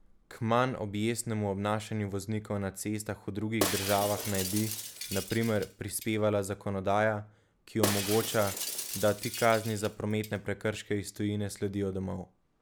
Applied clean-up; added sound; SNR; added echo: none; Shatter; 6 dB; none.